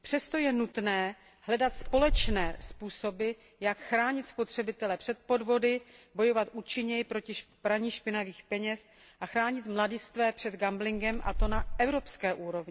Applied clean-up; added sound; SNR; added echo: none; Bird; 0 dB; none.